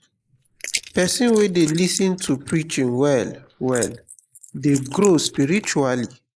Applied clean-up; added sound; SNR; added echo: neural mask model Resemble Enhance denoiser.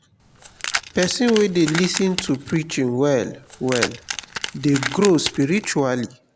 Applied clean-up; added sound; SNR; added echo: none; Keys jangling; 8 dB; none.